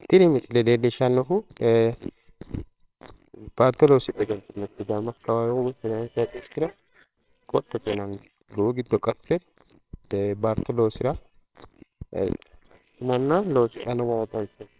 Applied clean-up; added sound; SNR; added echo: neural separator model SepFormer WHAMR!.